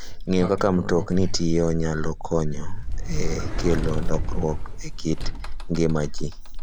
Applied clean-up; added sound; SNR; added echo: none; Sliding door; -1 dB; none.